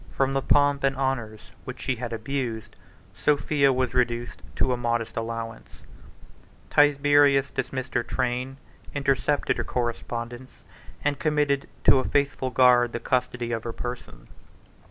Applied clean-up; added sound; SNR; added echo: none; none; none; none.